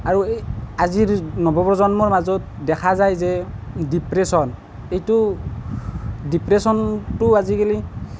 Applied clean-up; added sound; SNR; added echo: none; none; none; none.